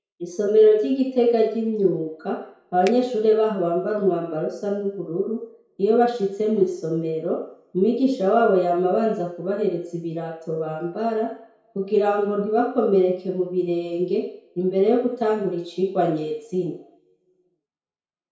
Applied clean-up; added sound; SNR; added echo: none; Finger snapping; 17 dB; reverberation time 0.5 s.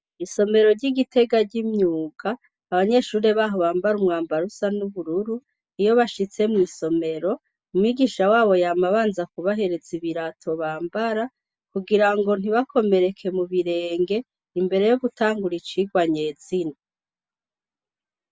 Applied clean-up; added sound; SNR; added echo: none; none; none; none.